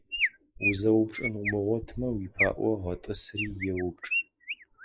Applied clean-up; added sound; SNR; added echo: neural mask model Resemble Enhance denoiser.